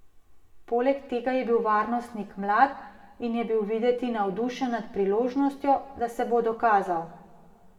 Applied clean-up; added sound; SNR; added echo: none; none; none; reverberation time 1.1 s.